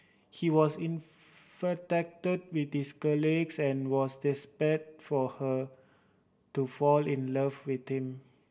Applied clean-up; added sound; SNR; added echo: none; none; none; reverberation time 0.2 s.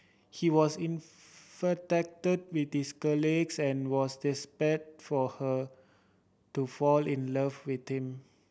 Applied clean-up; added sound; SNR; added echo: none; none; none; none.